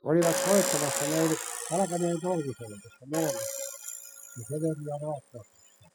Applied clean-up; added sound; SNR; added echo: classical method spectral subtraction.